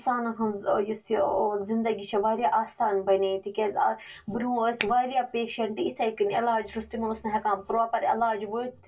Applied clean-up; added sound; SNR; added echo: none; Finger snapping; 7 dB; reverberation time 0.1 s.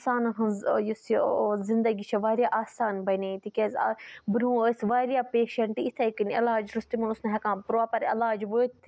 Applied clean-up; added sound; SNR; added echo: none; none; none; none.